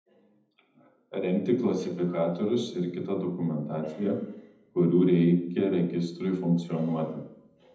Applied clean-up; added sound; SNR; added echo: none; none; none; reverberation time 0.8 s.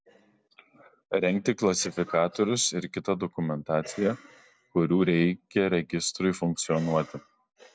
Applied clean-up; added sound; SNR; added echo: none; none; none; none.